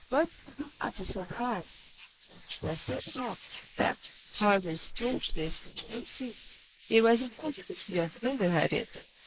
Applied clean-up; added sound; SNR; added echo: neural mask model Resemble Enhance denoiser.